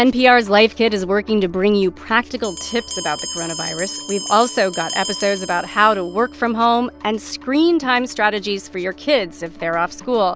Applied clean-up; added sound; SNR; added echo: none; Bell; 15 dB; none.